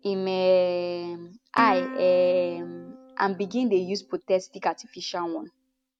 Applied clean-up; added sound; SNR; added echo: neural mask model RNNoise.